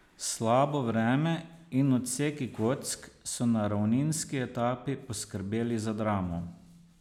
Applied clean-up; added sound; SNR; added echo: none; none; none; none.